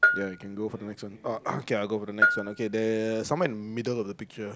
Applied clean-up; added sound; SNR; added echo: none; Bell; 0 dB; none.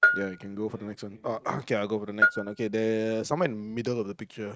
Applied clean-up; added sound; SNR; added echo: neural mask model RNNoise.